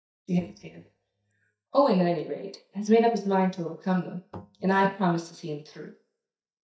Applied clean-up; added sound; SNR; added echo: neural mask model DeepFilterNet 3.